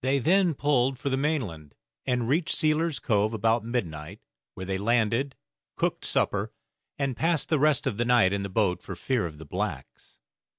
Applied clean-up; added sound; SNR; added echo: none; none; none; none.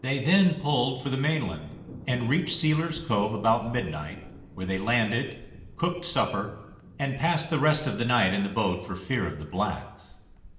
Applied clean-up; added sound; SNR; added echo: none; Thunder; 18 dB; reverberation time 0.9 s.